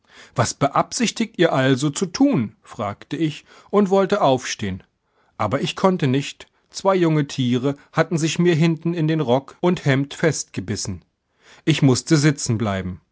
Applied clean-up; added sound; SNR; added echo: none; none; none; none.